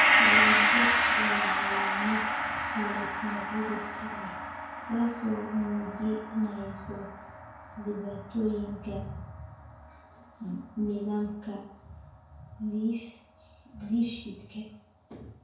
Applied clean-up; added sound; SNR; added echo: none; Gong; -4 dB; reverberation time 0.5 s.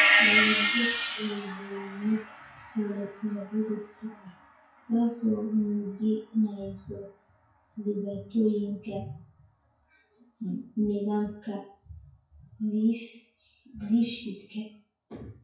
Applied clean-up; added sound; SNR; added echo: classical method WPE with log-MMSE.